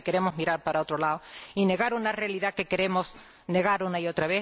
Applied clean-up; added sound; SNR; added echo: none; none; none; none.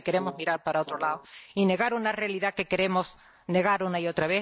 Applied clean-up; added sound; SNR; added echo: neural mask model DeepFilterNet 3.